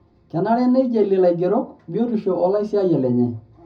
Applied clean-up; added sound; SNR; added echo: none; none; none; reverberation time 0.4 s.